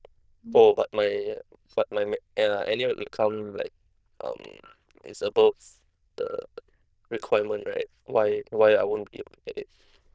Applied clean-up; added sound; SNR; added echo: neural diffusion model UNIVERSE++.